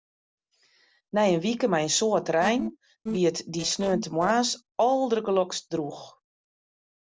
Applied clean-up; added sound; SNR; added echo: neural separator model SepFormer DNS4.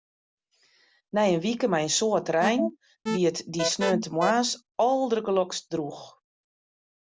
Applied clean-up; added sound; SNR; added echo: none; Alarm; 4 dB; none.